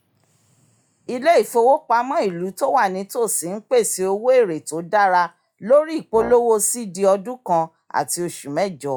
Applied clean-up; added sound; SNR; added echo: classical method log-MMSE.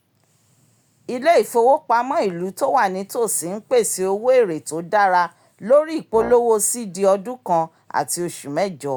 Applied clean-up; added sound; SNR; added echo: none; Brass instrument; 15 dB; none.